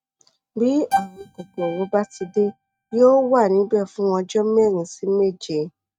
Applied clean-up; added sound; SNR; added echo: neural mask model RNNoise.